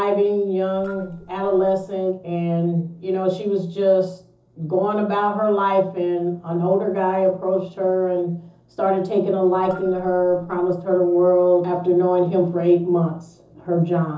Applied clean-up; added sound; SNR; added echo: neural separator model SepFormer DNS4.